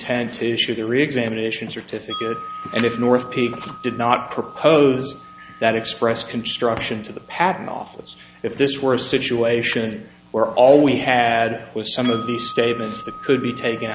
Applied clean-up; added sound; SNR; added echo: none; Wind chime; 18 dB; none.